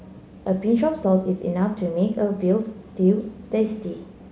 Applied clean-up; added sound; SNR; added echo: none; none; none; none.